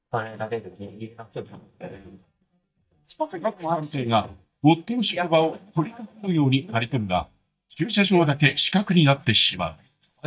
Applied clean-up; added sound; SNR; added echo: neural mask model DeepFilterNet 3.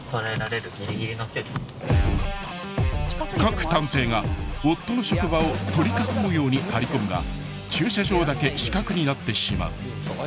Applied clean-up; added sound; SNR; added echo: none; none; none; none.